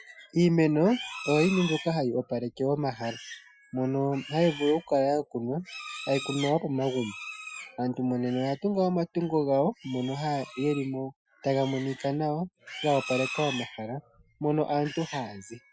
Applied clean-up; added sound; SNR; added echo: classical method Wiener filter.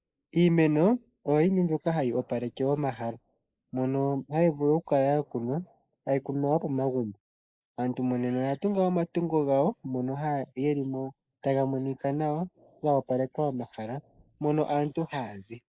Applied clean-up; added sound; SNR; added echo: neural mask model Resemble Enhance denoiser.